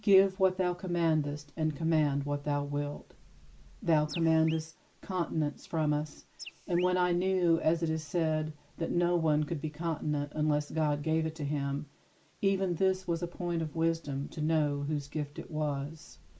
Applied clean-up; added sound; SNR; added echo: neural mask model Resemble Enhance denoiser.